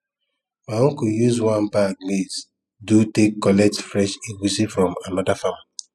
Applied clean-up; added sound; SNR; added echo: classical method spectral subtraction.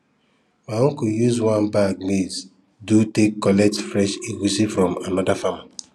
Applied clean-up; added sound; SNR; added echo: none; Telephone; 19 dB; none.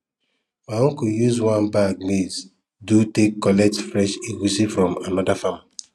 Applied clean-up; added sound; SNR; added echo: neural mask model RNNoise.